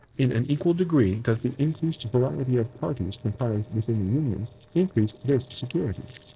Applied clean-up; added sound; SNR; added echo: neural separator model SepFormer DNS4.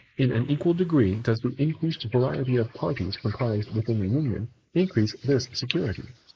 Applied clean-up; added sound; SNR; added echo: neural mask model Resemble Enhance denoiser.